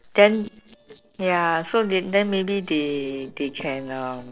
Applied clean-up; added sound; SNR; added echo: neural separator model SepFormer DNS4.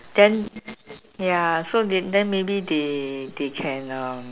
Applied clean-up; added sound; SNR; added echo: none; none; none; none.